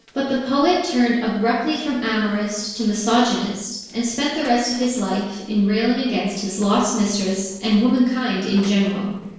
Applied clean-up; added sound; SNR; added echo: neural separator model SepFormer DNS4.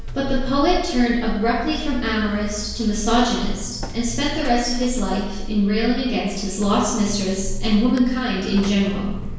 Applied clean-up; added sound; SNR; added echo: none; Buzz; 6 dB; reverberation time 1.0 s.